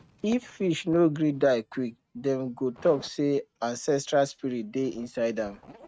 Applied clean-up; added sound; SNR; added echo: neural mask model RNNoise.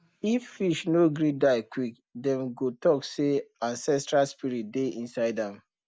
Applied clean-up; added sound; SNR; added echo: none; none; none; none.